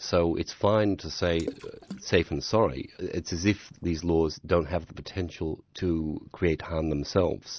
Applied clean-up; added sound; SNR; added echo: none; Water / Splash, splatter; 18 dB; none.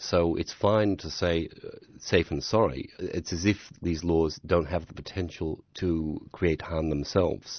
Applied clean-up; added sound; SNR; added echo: none; none; none; none.